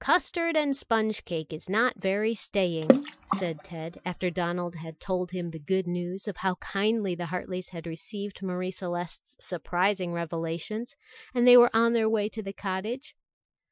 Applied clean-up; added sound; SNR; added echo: classical method Wiener filter.